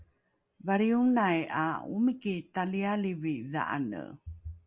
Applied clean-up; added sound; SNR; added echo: none; none; none; none.